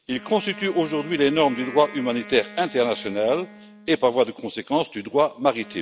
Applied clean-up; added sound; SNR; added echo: none; Wind instrument, woodwind instrument; 19 dB; none.